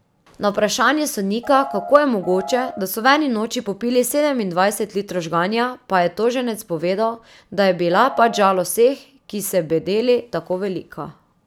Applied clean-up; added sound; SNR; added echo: none; Piano; 11 dB; none.